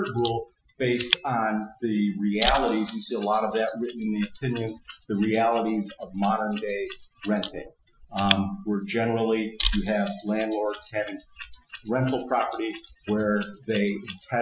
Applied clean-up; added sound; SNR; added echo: classical method Wiener filter.